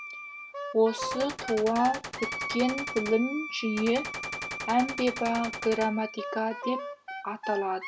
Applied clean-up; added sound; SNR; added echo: none; Wind instrument, woodwind instrument + Gunshot, gunfire; 7 dB; none.